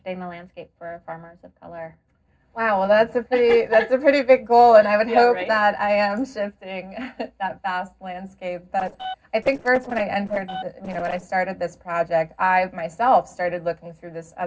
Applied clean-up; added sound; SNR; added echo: neural separator model SepFormer DNS4.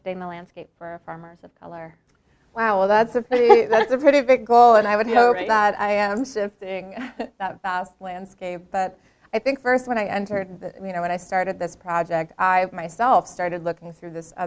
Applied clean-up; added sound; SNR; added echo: none; none; none; none.